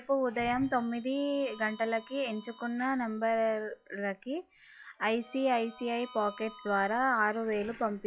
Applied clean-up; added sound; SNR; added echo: classical method log-MMSE.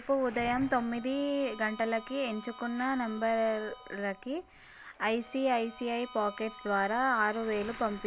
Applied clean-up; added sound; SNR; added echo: none; Harmonica + Waves, surf; 17 dB; none.